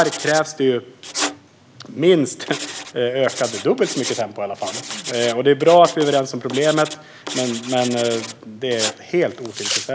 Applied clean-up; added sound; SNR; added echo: none; Writing; 10 dB; none.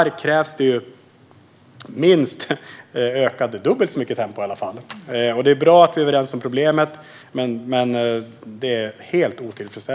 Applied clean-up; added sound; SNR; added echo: none; none; none; none.